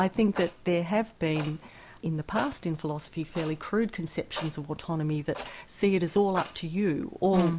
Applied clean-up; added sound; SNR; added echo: none; Clock; 16 dB; none.